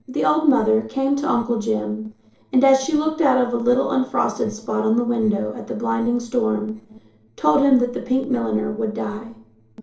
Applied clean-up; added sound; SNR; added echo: neural separator model SepFormer DNS4.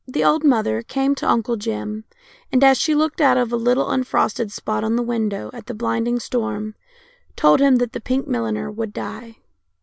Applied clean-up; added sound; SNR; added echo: none; none; none; none.